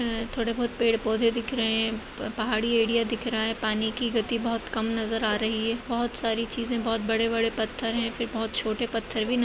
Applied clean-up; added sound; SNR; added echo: none; Wild animals; 18 dB; none.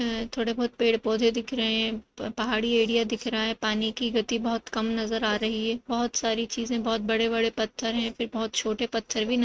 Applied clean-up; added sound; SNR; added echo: neural mask model RNNoise.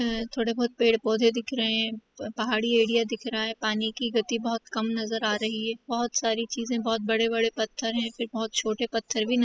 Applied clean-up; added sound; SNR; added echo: classical method spectral subtraction.